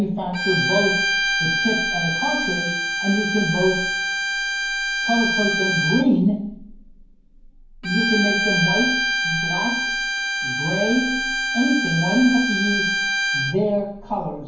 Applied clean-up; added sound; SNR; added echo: none; Bowed string instrument; 0 dB; reverberation time 0.9 s.